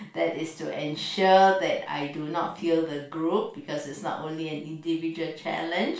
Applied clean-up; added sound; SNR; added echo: none; none; none; reverberation time 0.3 s.